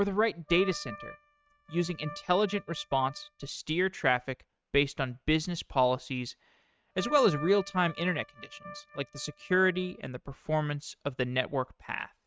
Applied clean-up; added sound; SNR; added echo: neural mask model RNNoise.